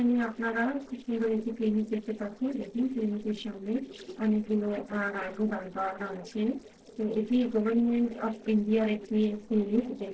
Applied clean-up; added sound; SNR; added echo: neural separator model SepFormer DNS4.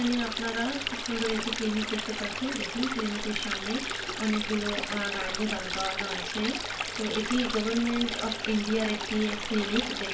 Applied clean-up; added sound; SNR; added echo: none; Stream; 3 dB; reverberation time 0.2 s.